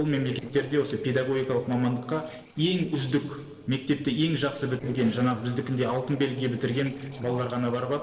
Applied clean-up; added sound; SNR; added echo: neural separator model SepFormer DNS4.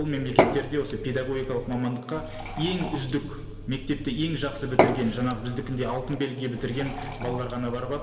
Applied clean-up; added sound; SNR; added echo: none; Fill (with liquid) / Glass / Water; 2 dB; reverberation time 1.9 s.